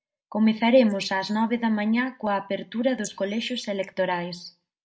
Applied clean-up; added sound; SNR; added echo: neural mask model Resemble Enhance denoiser.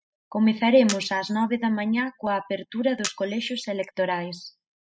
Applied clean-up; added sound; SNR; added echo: classical method spectral subtraction.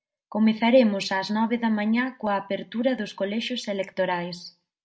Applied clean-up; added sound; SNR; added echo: none; none; none; none.